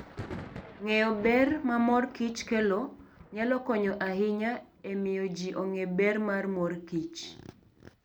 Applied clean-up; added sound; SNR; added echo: none; Thunder; 19 dB; none.